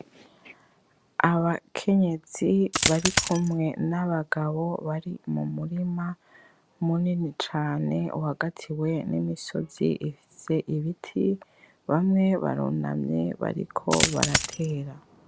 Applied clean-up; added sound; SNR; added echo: none; Coin (dropping); -1 dB; none.